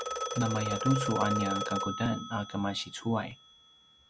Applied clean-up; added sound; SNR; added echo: none; Telephone; 4 dB; none.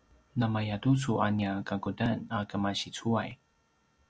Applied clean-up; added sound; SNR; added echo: none; none; none; none.